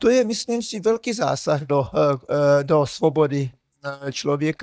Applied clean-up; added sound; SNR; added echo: neural mask model DeepFilterNet 3.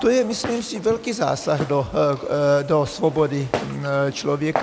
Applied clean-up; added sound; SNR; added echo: none; Walk, footsteps; 12 dB; none.